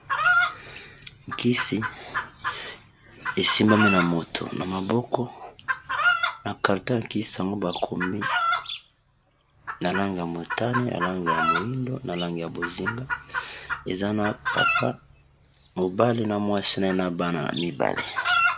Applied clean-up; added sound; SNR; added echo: none; Chicken, rooster; 2 dB; none.